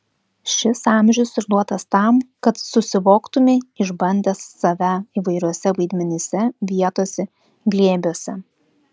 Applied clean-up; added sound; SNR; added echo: none; none; none; none.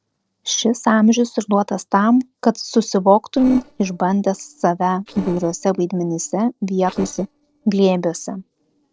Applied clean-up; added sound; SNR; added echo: neural separator model SepFormer DNS4.